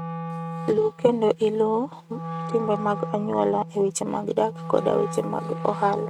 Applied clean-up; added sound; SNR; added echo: neural mask model RNNoise.